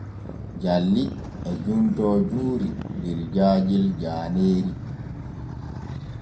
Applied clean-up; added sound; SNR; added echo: none; Motorcycle; 9 dB; reverberation time 0.2 s.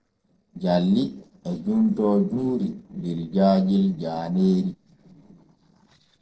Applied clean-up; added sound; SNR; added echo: neural separator model SepFormer DNS4.